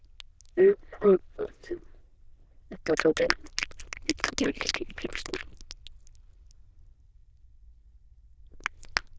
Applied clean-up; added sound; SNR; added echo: neural diffusion model UNIVERSE++.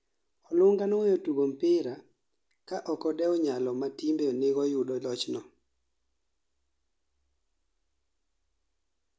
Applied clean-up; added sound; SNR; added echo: none; none; none; none.